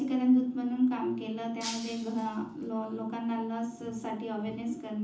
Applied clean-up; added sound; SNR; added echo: none; Shatter; 13 dB; reverberation time 0.6 s.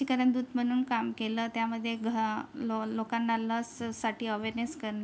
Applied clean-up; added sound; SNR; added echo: none; none; none; none.